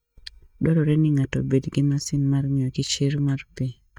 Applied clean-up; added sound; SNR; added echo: neural mask model DeepFilterNet 3.